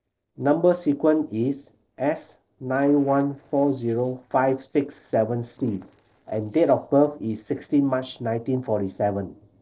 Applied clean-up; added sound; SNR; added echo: neural separator model SepFormer DNS4.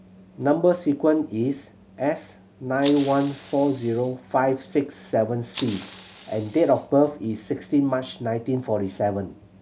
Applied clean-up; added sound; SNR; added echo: none; Fire; 17 dB; none.